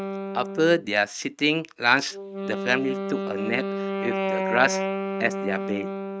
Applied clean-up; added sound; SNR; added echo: neural mask model RNNoise.